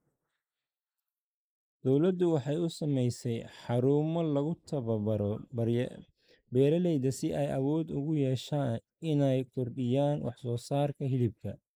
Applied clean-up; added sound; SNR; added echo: neural mask model Resemble Enhance denoiser.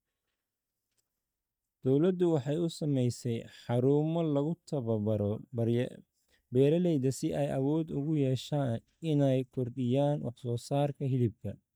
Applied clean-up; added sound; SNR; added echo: neural mask model DeepFilterNet 3.